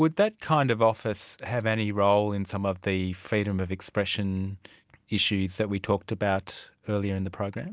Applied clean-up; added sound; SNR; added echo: none; none; none; none.